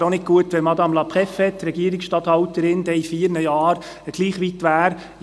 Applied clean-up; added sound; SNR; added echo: none; none; none; none.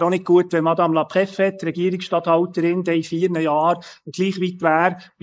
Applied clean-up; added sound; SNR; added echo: neural mask model Resemble Enhance denoiser.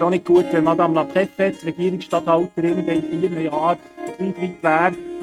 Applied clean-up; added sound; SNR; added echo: neural mask model RNNoise.